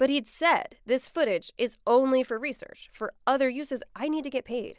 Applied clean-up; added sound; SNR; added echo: none; none; none; none.